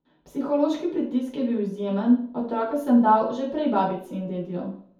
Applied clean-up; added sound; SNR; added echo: none; none; none; reverberation time 0.6 s.